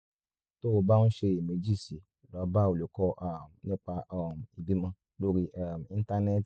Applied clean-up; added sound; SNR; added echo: none; none; none; none.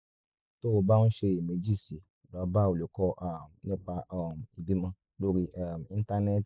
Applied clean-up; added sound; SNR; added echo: neural mask model Resemble Enhance denoiser.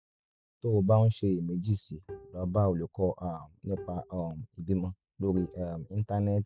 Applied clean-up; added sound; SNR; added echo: neural mask model RNNoise.